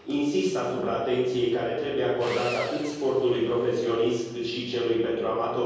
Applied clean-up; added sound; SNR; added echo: none; Sawing; 19 dB; reverberation time 1.3 s.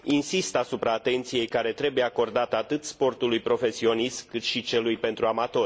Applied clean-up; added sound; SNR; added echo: none; none; none; none.